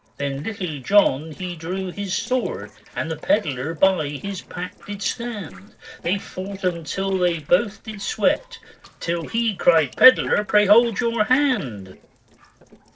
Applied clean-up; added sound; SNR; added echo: neural separator model SepFormer DNS4.